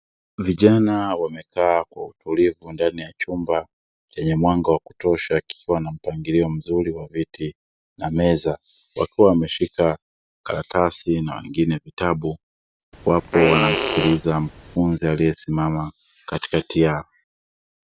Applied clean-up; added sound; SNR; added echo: none; Fart; 3 dB; none.